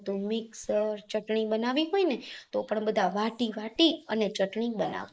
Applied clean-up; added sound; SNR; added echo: neural mask model Resemble Enhance denoiser.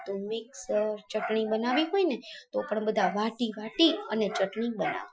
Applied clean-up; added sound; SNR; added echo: classical method Wiener filter.